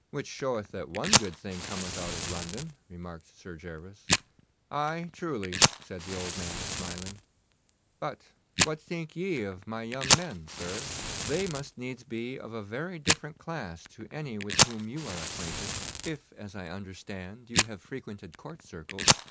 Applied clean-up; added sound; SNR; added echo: none; Fire; -4 dB; none.